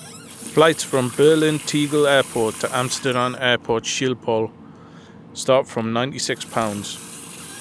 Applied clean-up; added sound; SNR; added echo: none; Water tap, faucet; 13 dB; none.